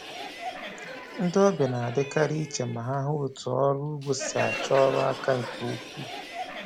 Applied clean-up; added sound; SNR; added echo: none; Crowd; 10 dB; none.